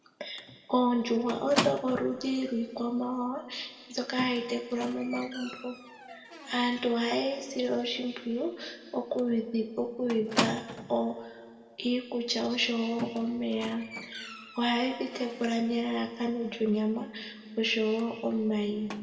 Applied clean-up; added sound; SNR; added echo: none; Squeak; 11 dB; reverberation time 1.7 s.